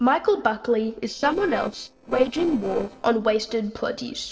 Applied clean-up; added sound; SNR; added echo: neural separator model SepFormer DNS4.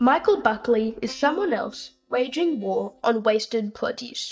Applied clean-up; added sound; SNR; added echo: neural mask model DeepFilterNet 3.